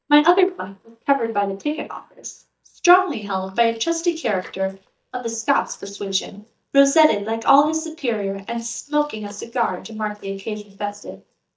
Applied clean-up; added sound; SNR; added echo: neural mask model DeepFilterNet 3.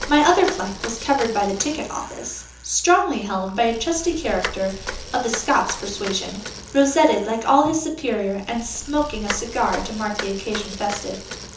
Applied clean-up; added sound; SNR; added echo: none; Bicycle; 12 dB; reverberation time 0.7 s.